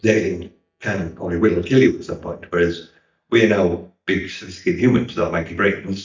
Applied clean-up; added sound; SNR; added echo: neural mask model DeepFilterNet 3.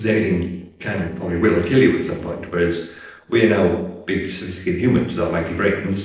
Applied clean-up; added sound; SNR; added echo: neural separator model SepFormer DNS4.